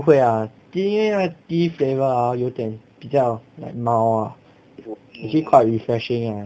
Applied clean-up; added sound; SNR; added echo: none; none; none; none.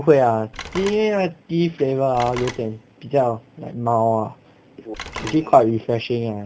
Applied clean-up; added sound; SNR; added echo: none; Telephone; 16 dB; none.